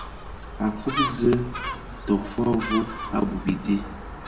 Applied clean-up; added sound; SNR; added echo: none; Gull, seagull; 7 dB; reverberation time 1.4 s.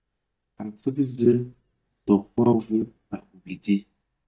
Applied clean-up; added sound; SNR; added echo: neural mask model DeepFilterNet 3.